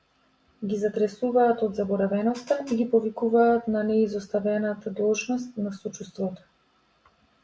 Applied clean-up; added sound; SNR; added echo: none; none; none; none.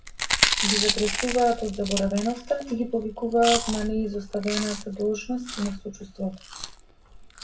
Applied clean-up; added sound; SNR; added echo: none; Chewing, mastication; 3 dB; reverberation time 0.2 s.